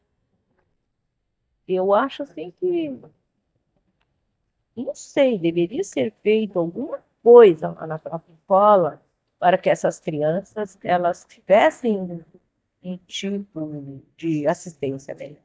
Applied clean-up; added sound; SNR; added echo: neural mask model DeepFilterNet 3.